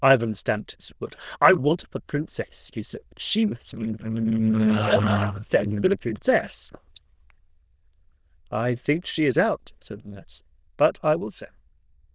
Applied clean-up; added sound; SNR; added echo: neural diffusion model UNIVERSE++.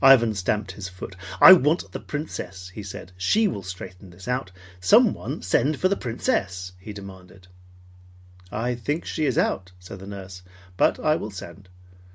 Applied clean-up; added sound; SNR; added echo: none; none; none; none.